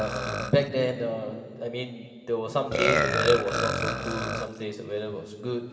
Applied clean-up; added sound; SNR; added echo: none; Burping, eructation; 2 dB; reverberation time 2.4 s.